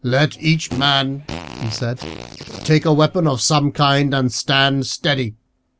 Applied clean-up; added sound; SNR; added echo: none; Fart; 15 dB; none.